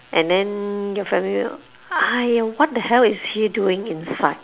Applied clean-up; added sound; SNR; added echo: none; none; none; none.